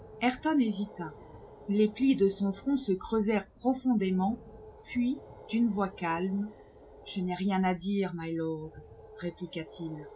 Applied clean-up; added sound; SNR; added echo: none; Thunder / Rain + Animal; 20 dB; none.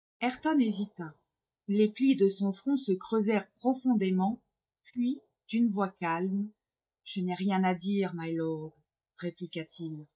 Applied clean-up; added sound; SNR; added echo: neural mask model DeepFilterNet 3.